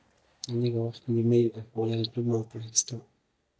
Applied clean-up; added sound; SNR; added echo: neural mask model DeepFilterNet 3.